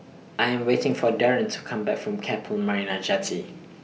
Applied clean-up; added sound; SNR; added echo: none; none; none; none.